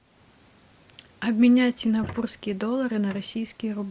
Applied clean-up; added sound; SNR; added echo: neural mask model Resemble Enhance denoiser.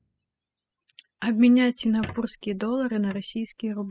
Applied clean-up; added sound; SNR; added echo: classical method spectral subtraction.